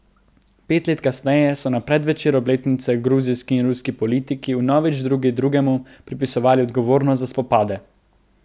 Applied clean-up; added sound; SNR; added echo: none; none; none; none.